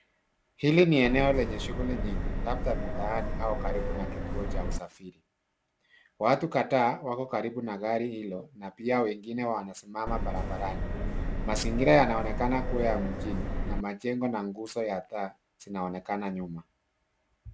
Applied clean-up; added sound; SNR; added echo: none; Subway, metro, underground; 0 dB; none.